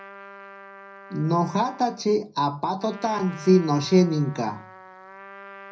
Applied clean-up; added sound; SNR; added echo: none; Trumpet; 19 dB; reverberation time 0.4 s.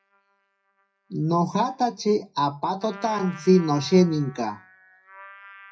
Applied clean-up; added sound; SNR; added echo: classical method WPE with log-MMSE.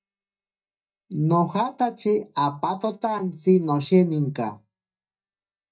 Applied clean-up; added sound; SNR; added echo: neural mask model DeepFilterNet 3.